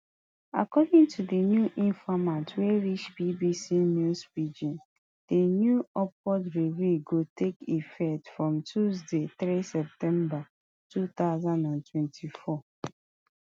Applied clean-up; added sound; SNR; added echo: none; none; none; none.